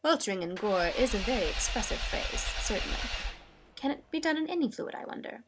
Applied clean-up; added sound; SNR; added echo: none; Engine / Vehicle; 3 dB; none.